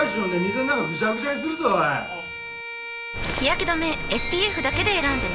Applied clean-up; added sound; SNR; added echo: none; Bowed string instrument; 7 dB; none.